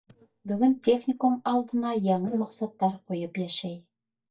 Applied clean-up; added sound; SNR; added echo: neural mask model DeepFilterNet 3.